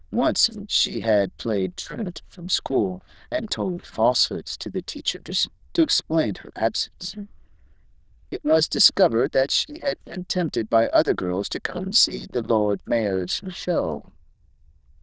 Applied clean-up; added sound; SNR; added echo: neural diffusion model UNIVERSE++.